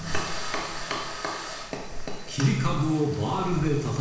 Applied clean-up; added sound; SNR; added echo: none; Cricket; 6 dB; reverberation time 1.1 s.